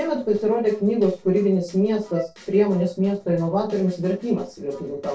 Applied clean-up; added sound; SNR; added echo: neural separator model SepFormer DNS4.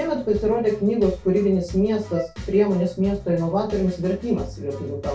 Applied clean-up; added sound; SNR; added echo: none; Wind instrument, woodwind instrument; 17 dB; reverberation time 0.3 s.